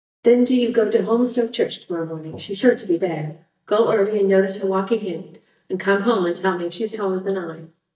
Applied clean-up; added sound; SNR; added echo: neural mask model DeepFilterNet 3.